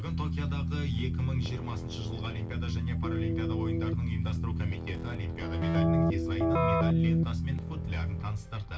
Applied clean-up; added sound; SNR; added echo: none; Keyboard (musical); -5 dB; reverberation time 0.2 s.